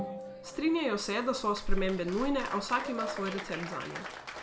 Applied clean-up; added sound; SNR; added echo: none; Applause; 11 dB; reverberation time 0.5 s.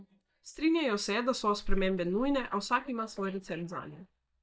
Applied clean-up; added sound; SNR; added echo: neural mask model DeepFilterNet 3.